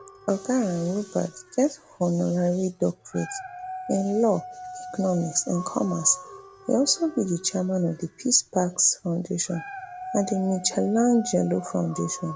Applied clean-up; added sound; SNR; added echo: none; Dog; 15 dB; none.